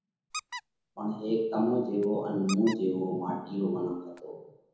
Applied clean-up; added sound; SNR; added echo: none; Squeak; 15 dB; reverberation time 1.0 s.